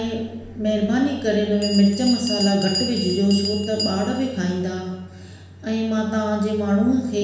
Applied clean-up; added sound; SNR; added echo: none; Bell; 12 dB; reverberation time 1.1 s.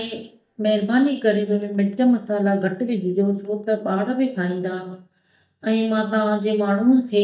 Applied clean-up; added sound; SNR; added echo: neural mask model DeepFilterNet 3.